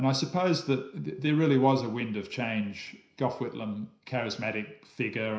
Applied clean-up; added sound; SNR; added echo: none; none; none; reverberation time 0.5 s.